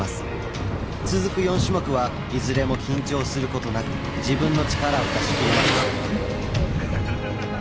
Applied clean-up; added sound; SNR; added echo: none; Thunder + Engine; 1 dB; none.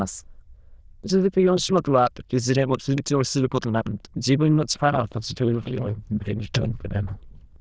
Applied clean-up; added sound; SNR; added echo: neural diffusion model UNIVERSE++.